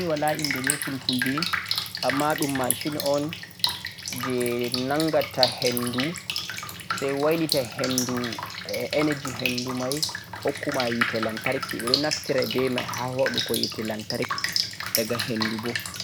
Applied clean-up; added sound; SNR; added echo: none; Drip; 2 dB; none.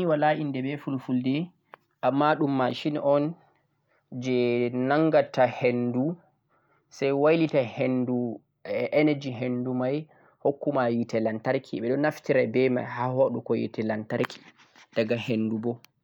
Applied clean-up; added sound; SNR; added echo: none; none; none; none.